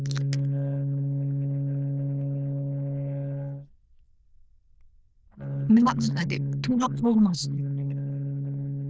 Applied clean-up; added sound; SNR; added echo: neural diffusion model UNIVERSE++.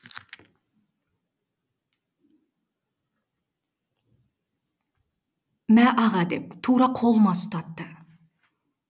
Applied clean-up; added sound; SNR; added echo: none; none; none; none.